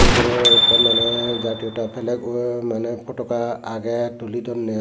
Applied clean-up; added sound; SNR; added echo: none; Gunshot, gunfire + Bicycle bell; -2 dB; none.